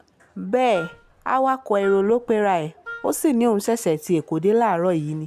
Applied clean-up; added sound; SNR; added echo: none; Wind instrument, woodwind instrument; 19 dB; none.